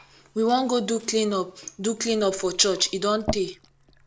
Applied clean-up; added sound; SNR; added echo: none; Liquid; 14 dB; none.